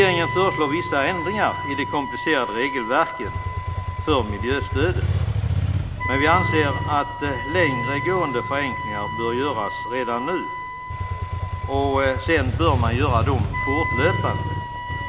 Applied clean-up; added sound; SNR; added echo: none; Motorcycle + Wind instrument, woodwind instrument; 1 dB; none.